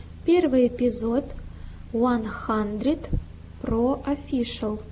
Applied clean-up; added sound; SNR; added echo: none; none; none; none.